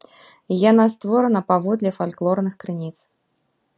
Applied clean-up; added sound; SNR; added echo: none; none; none; none.